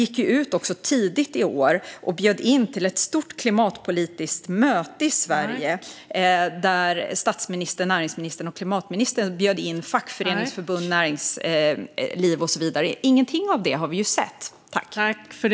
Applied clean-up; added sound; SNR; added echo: none; none; none; none.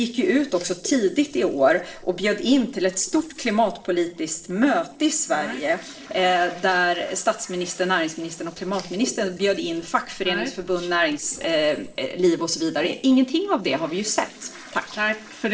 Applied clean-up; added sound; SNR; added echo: neural separator model SepFormer DNS4.